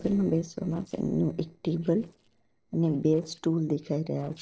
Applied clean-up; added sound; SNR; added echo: neural separator model SepFormer DNS4.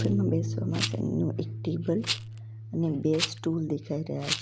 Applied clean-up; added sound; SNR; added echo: none; Bass guitar + Rattle; 3 dB; none.